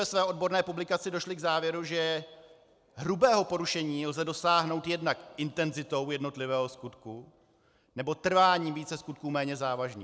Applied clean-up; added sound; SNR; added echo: none; none; none; none.